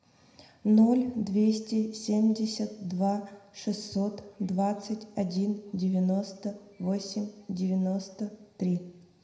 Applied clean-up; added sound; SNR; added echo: none; none; none; reverberation time 0.6 s.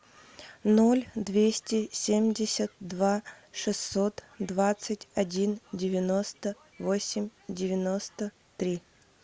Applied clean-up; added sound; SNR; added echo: none; none; none; none.